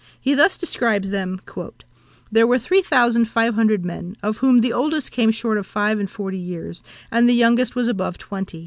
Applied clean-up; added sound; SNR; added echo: none; none; none; none.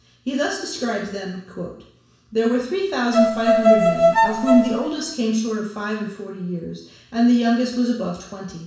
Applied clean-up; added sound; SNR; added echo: none; Bowed string instrument; -4 dB; reverberation time 0.7 s.